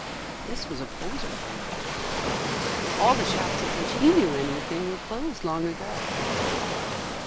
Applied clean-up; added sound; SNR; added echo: none; Waves, surf; 1 dB; none.